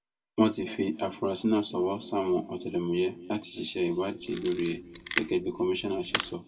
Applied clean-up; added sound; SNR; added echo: none; Camera; 3 dB; reverberation time 1.4 s.